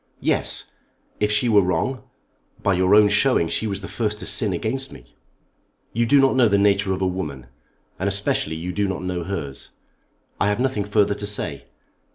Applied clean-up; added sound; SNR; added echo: none; none; none; none.